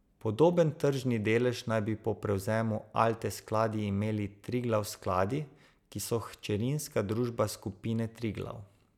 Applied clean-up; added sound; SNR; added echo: none; none; none; none.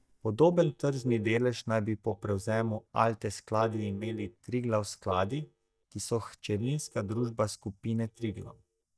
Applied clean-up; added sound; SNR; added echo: neural mask model DeepFilterNet 3.